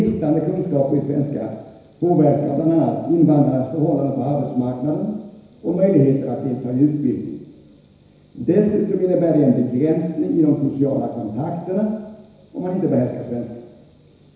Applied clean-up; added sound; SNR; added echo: none; none; none; reverberation time 1.0 s.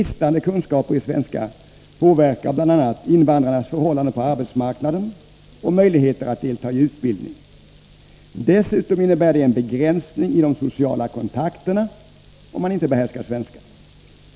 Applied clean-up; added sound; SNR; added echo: none; none; none; none.